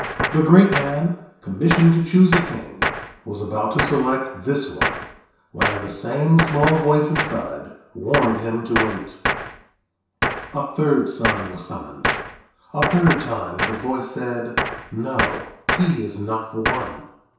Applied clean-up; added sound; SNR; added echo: none; Gunshot, gunfire; 5 dB; reverberation time 0.7 s.